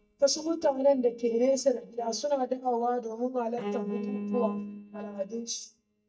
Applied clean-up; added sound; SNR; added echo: neural mask model DeepFilterNet 3.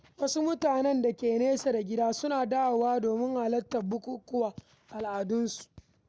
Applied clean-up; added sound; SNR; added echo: none; none; none; none.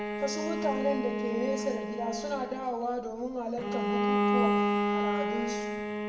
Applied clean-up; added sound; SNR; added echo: none; Bowed string instrument; -3 dB; reverberation time 0.7 s.